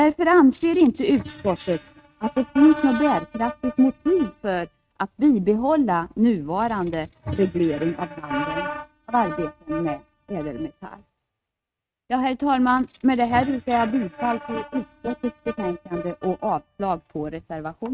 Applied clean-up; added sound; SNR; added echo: neural mask model RNNoise.